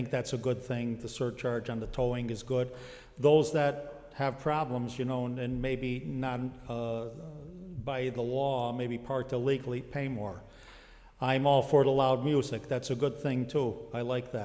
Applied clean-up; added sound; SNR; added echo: none; none; none; none.